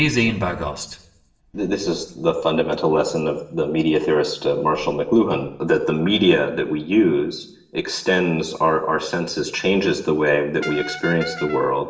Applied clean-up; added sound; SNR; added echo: none; Brass instrument; 11 dB; reverberation time 0.6 s.